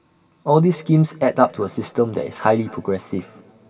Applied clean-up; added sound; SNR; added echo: none; none; none; reverberation time 2.7 s.